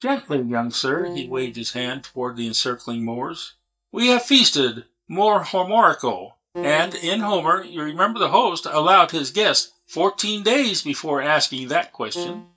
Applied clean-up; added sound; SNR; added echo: neural mask model DeepFilterNet 3.